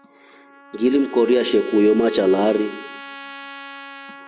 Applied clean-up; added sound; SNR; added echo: none; Trumpet; 17 dB; none.